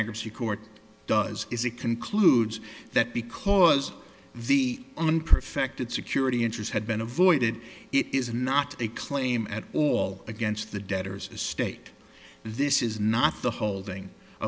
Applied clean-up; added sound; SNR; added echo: none; none; none; none.